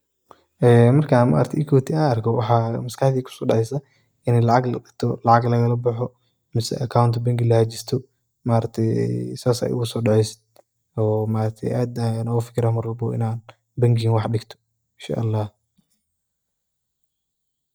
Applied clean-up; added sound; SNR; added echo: neural mask model DeepFilterNet 3.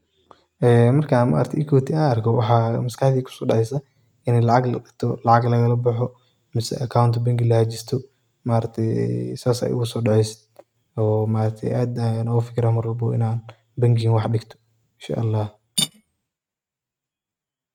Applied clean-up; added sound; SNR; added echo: neural mask model RNNoise.